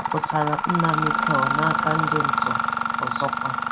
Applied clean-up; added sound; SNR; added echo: none; Mechanisms; -4 dB; none.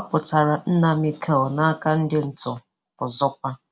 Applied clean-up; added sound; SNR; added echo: none; none; none; none.